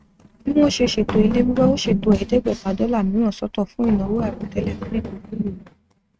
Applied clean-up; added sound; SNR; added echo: neural mask model RNNoise.